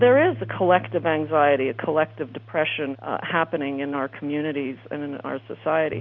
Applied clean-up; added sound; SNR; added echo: none; Bass guitar; 17 dB; none.